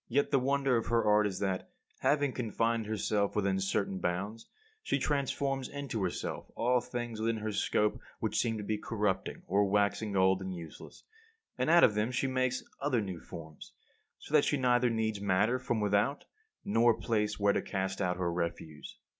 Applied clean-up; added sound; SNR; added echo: none; none; none; none.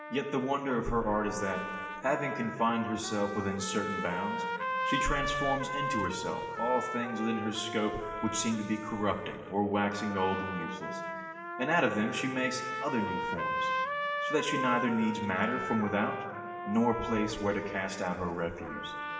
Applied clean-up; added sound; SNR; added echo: none; Trumpet; 5 dB; reverberation time 1.9 s.